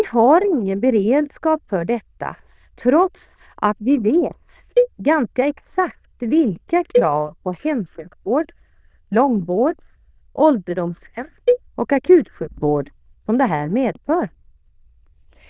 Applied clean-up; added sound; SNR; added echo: neural diffusion model UNIVERSE++.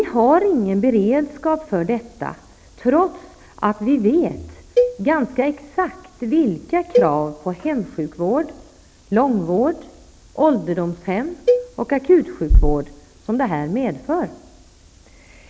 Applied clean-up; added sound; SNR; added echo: none; Cowbell; 4 dB; none.